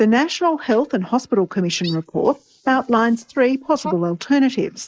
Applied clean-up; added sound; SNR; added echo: neural mask model Resemble Enhance denoiser.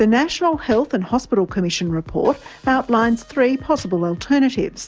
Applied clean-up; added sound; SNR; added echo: none; none; none; none.